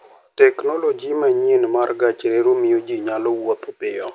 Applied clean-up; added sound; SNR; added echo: none; none; none; none.